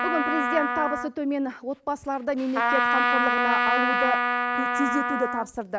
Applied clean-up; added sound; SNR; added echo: none; Trumpet; -3 dB; none.